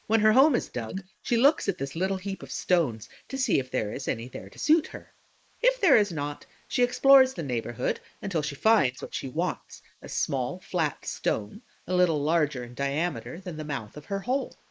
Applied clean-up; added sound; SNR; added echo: neural mask model Resemble Enhance denoiser.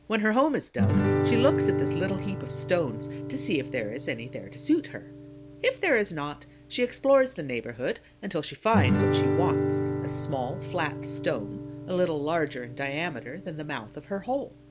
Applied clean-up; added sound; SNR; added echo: none; Guitar; 2 dB; none.